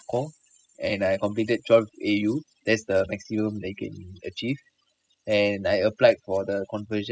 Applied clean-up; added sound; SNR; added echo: classical method spectral subtraction.